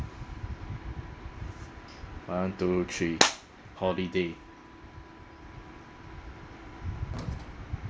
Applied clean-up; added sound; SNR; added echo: none; Sliding door + Wind instrument, woodwind instrument; 19 dB; none.